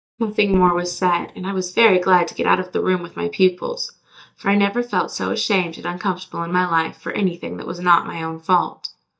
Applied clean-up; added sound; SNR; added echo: neural mask model DeepFilterNet 3.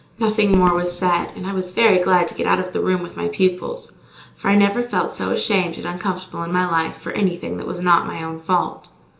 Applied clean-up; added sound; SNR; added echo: none; Fireworks; 12 dB; reverberation time 0.5 s.